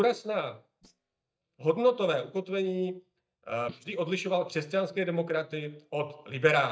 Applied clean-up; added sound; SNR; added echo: neural mask model DeepFilterNet 3.